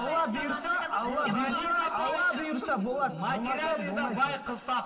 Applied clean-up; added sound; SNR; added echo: none; none; none; reverberation time 1.9 s.